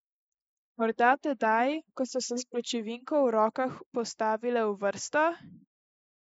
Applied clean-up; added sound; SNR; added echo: neural mask model Resemble Enhance denoiser.